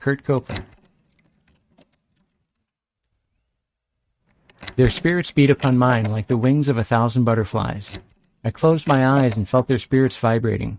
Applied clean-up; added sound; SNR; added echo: neural mask model RNNoise.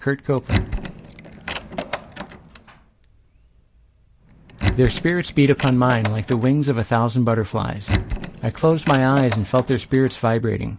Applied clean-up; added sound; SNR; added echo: none; Door; 8 dB; none.